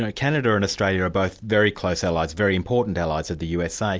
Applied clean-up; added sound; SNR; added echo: none; none; none; none.